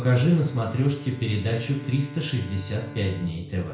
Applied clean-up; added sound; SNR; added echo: none; Bowed string instrument; 17 dB; reverberation time 0.5 s.